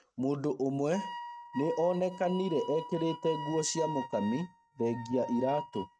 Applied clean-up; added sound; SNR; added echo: neural mask model RNNoise.